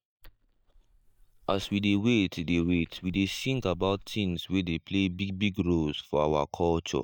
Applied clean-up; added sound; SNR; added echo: neural mask model DeepFilterNet 3.